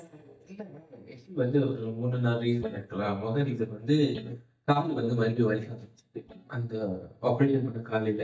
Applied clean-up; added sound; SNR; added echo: neural mask model DeepFilterNet 3.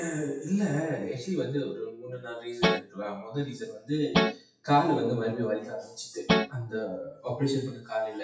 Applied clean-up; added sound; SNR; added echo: classical method WPE with log-MMSE.